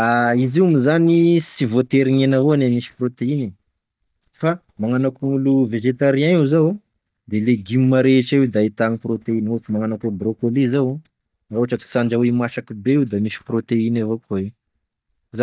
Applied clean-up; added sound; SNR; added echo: neural mask model DeepFilterNet 3.